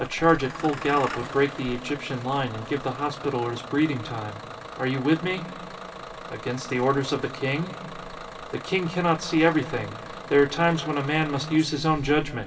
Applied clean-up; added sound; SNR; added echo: none; Engine starting / Bus; 12 dB; reverberation time 2.6 s.